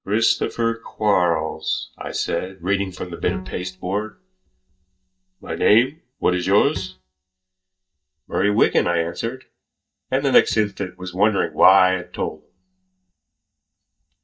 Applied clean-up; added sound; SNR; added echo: neural mask model DeepFilterNet 3.